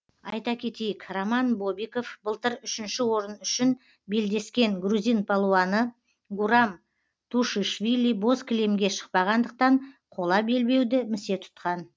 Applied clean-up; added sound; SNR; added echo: none; none; none; none.